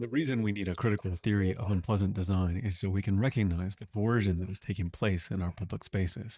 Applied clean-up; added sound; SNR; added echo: neural mask model DeepFilterNet 3.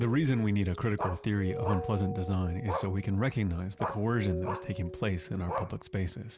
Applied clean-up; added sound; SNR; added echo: none; Bark; 11 dB; none.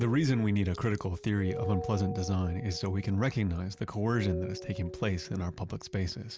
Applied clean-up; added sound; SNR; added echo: none; none; none; none.